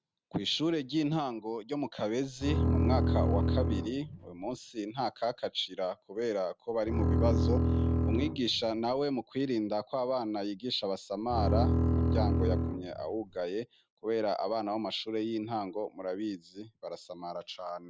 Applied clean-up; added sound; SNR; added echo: none; Bowed string instrument; -5 dB; none.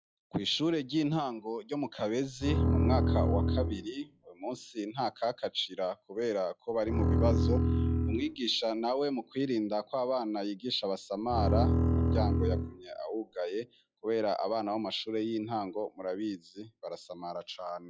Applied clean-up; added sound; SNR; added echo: classical method log-MMSE.